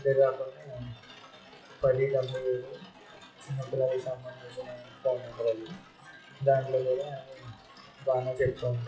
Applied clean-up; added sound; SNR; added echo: classical method WPE with log-MMSE.